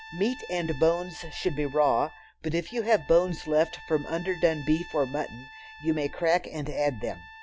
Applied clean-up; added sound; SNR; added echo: none; Trumpet; 19 dB; none.